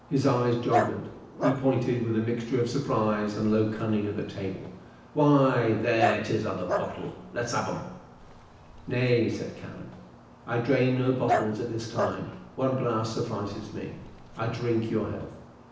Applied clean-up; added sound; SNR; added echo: none; Dog; 8 dB; reverberation time 0.9 s.